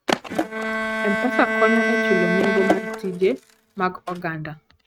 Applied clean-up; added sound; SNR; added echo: neural mask model RNNoise.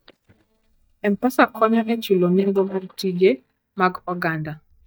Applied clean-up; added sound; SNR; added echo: neural mask model DeepFilterNet 3.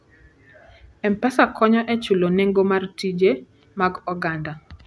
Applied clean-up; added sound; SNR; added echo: none; none; none; none.